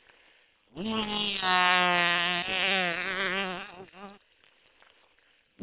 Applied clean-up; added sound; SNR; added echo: neural separator model SepFormer WHAM!.